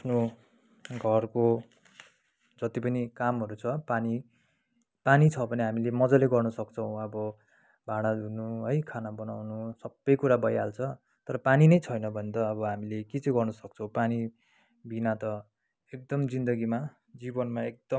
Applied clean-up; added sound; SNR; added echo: none; none; none; none.